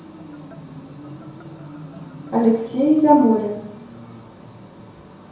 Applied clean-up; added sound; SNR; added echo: none; Marimba, xylophone; 18 dB; reverberation time 0.7 s.